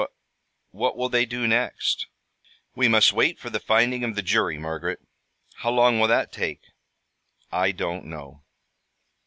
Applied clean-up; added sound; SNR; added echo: none; none; none; none.